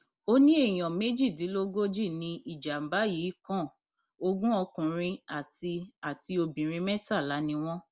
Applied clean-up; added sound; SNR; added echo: none; none; none; none.